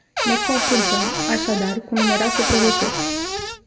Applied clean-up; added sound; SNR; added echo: none; Cupboard open or close / Door; -1 dB; reverberation time 1.1 s.